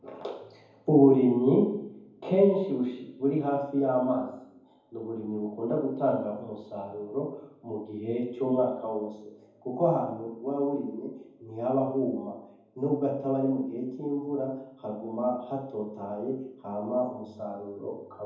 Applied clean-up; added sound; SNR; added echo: none; none; none; reverberation time 0.9 s.